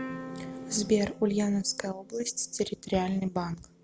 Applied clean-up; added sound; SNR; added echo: none; Plucked string instrument; 15 dB; none.